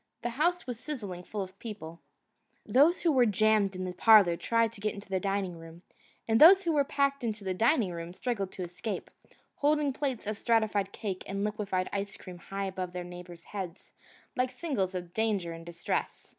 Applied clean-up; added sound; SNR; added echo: none; none; none; none.